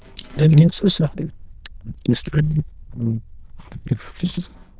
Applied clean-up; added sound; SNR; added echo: neural diffusion model UNIVERSE++.